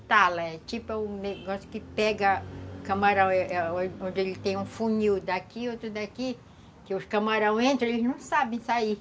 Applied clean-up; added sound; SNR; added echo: none; none; none; none.